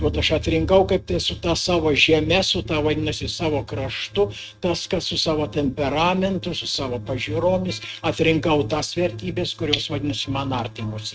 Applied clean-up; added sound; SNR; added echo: neural mask model RNNoise.